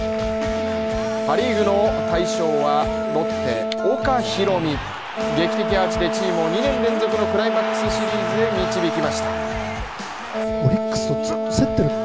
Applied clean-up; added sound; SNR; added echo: none; Wind instrument, woodwind instrument; 1 dB; none.